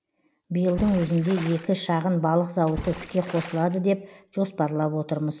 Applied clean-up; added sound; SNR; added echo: none; Water / Splash, splatter; 15 dB; none.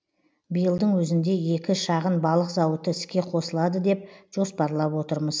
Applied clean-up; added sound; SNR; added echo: none; none; none; none.